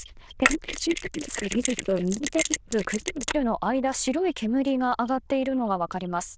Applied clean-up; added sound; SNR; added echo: neural diffusion model UNIVERSE++.